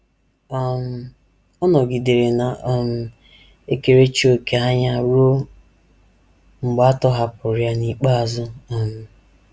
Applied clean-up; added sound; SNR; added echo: none; none; none; none.